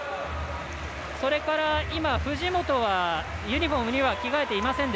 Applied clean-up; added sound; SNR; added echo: none; none; none; none.